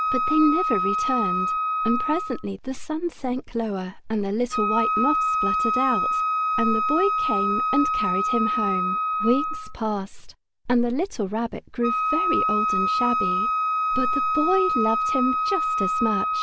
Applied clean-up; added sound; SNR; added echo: none; Wind instrument, woodwind instrument; -1 dB; none.